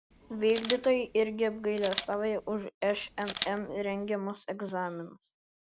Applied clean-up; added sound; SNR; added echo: none; Camera; 7 dB; none.